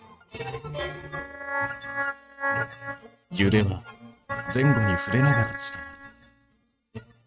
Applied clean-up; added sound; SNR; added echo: neural mask model RNNoise.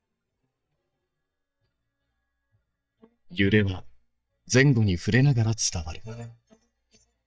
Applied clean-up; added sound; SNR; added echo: neural mask model DeepFilterNet 3.